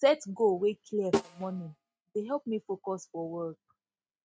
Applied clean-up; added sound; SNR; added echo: neural mask model RNNoise.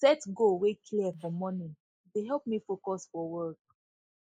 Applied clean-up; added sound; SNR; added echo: neural mask model Resemble Enhance denoiser.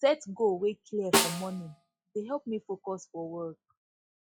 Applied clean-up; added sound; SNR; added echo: classical method log-MMSE.